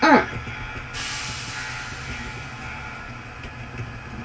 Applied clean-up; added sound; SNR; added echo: none; Crash cymbal / Hi-hat; 14 dB; reverberation time 0.2 s.